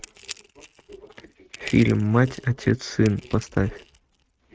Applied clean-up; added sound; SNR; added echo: neural mask model RNNoise.